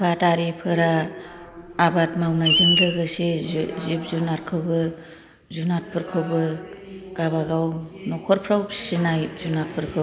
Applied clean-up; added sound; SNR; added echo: none; Screech; 4 dB; none.